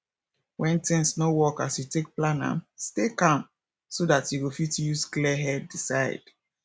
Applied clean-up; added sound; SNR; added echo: none; none; none; none.